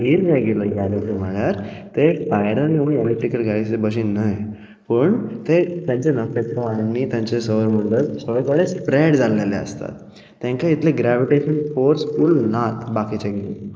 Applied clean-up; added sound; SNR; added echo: neural mask model Resemble Enhance denoiser.